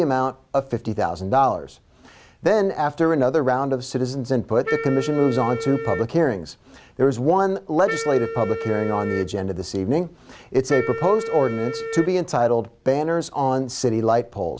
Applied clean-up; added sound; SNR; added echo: none; Wind instrument, woodwind instrument; 9 dB; none.